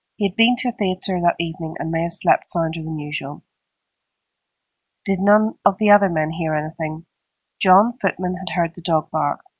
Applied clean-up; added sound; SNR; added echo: none; none; none; none.